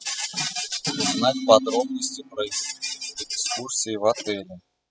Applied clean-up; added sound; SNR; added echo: classical method spectral subtraction.